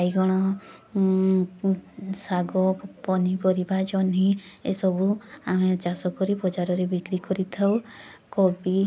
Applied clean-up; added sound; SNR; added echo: none; none; none; none.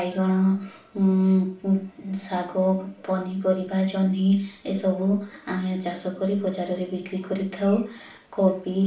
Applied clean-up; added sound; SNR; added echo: none; none; none; reverberation time 0.4 s.